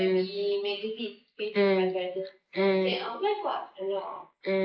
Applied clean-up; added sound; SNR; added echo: neural mask model Resemble Enhance denoiser.